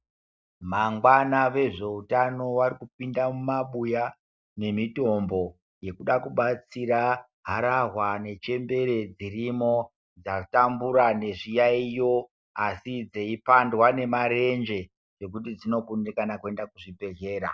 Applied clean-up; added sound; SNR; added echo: none; none; none; none.